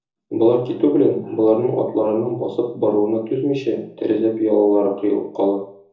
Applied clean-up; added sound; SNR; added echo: none; none; none; reverberation time 0.5 s.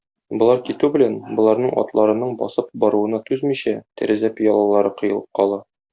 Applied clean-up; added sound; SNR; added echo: none; none; none; none.